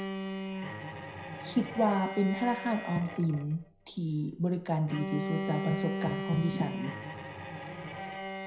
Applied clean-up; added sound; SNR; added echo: none; Bowed string instrument; 5 dB; reverberation time 0.5 s.